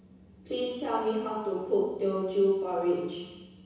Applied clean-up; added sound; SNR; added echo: none; none; none; reverberation time 1.1 s.